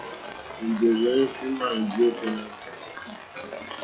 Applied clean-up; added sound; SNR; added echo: classical method log-MMSE.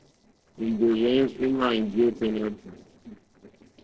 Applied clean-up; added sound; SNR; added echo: neural separator model SepFormer DNS4.